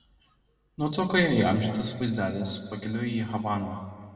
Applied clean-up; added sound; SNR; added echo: none; none; none; reverberation time 1.8 s.